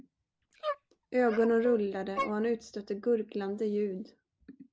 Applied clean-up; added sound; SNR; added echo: none; Dog; 11 dB; none.